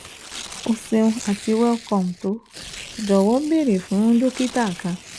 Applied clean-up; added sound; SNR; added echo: none; Tearing; 16 dB; none.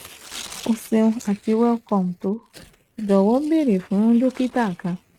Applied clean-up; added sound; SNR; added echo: neural mask model RNNoise.